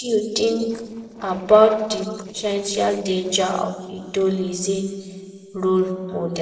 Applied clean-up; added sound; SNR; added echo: neural separator model SepFormer DNS4.